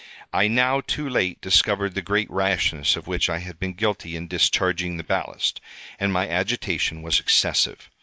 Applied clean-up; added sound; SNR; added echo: neural mask model DeepFilterNet 3.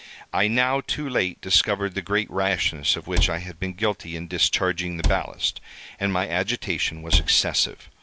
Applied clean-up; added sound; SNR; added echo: none; Cupboard open or close; 2 dB; none.